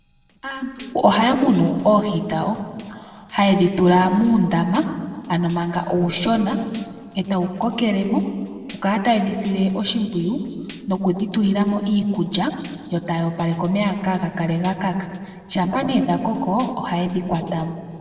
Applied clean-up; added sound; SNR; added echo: neural separator model SepFormer DNS4.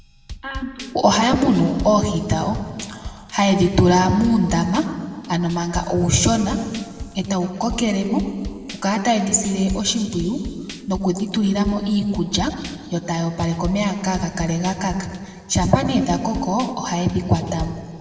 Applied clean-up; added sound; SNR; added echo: none; Drum / Drum kit; 15 dB; reverberation time 1.9 s.